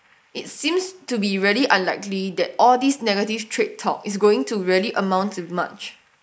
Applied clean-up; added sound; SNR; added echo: neural mask model Resemble Enhance denoiser.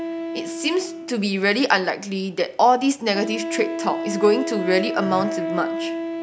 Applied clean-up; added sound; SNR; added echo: none; Wind instrument, woodwind instrument; 7 dB; none.